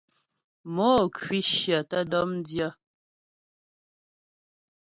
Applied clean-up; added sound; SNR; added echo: none; none; none; none.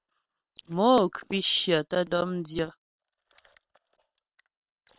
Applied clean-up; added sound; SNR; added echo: neural separator model SepFormer WHAM!.